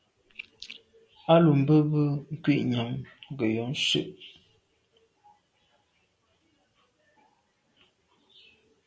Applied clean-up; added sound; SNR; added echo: none; none; none; none.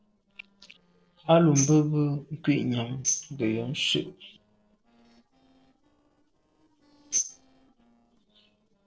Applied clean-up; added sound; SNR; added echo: neural separator model SepFormer DNS4.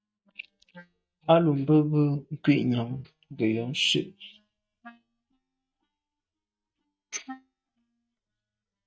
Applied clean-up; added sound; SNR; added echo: neural mask model DeepFilterNet 3.